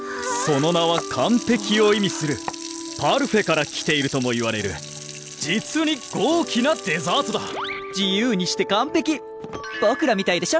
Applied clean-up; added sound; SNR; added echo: none; Sink (filling or washing) / Water tap, faucet; 16 dB; none.